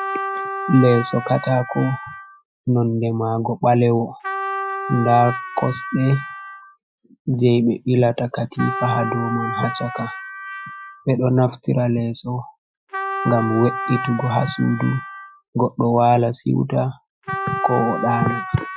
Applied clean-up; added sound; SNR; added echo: classical method Wiener filter.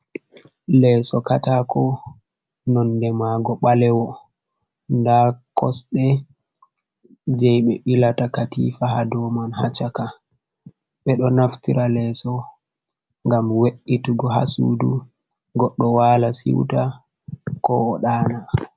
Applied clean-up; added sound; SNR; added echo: none; none; none; none.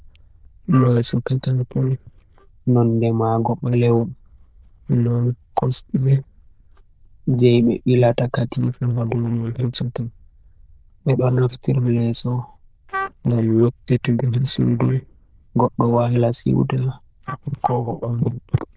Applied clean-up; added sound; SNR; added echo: neural diffusion model UNIVERSE++.